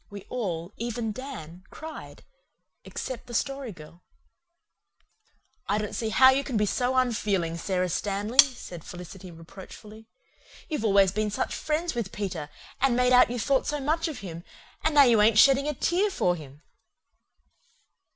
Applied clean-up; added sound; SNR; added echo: none; Cutlery, silverware; -1 dB; none.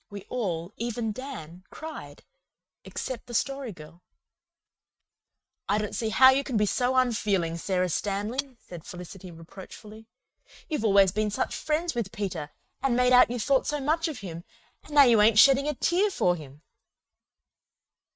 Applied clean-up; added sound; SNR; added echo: neural mask model RNNoise.